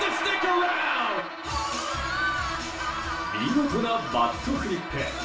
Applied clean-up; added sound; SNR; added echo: none; Bowed string instrument; 12 dB; reverberation time 0.4 s.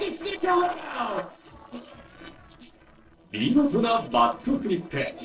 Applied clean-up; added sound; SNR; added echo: neural separator model SepFormer DNS4.